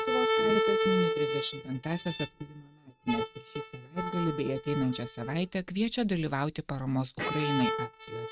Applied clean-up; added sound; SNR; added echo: neural mask model RNNoise.